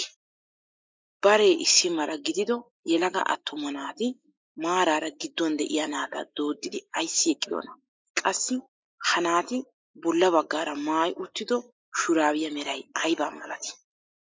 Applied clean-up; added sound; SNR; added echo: neural mask model Resemble Enhance denoiser.